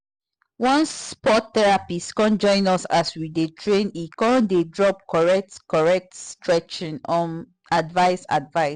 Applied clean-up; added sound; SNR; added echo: none; none; none; none.